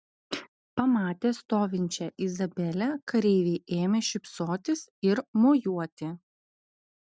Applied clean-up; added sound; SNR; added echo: none; none; none; none.